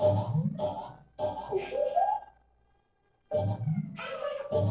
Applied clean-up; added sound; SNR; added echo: neural separator model SepFormer DNS4.